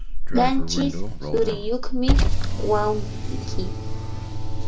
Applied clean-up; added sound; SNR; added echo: none; Car; -5 dB; reverberation time 0.3 s.